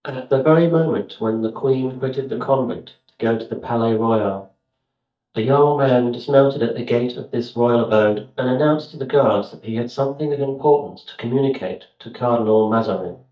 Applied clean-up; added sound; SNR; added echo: neural mask model DeepFilterNet 3.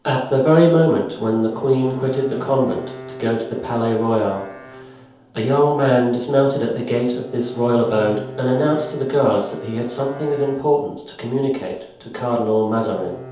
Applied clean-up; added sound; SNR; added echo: none; Bowed string instrument; 17 dB; reverberation time 0.8 s.